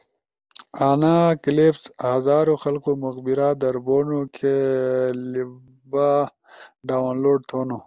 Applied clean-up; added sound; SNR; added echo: none; none; none; none.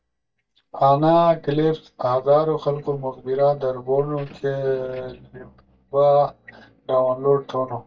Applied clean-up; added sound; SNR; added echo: neural mask model DeepFilterNet 3.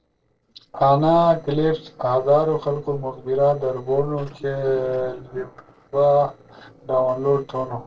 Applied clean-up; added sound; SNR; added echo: neural separator model SepFormer DNS4.